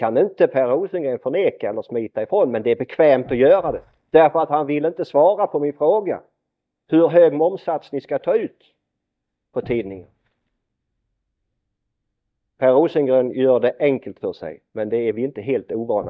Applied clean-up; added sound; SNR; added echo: neural mask model DeepFilterNet 3.